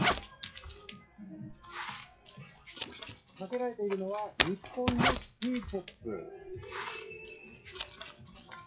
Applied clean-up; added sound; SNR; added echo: classical method WPE with log-MMSE.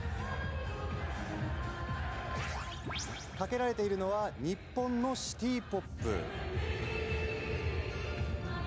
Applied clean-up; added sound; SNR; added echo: none; none; none; none.